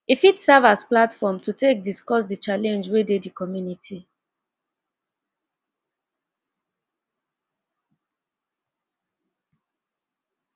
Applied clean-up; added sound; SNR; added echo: none; none; none; none.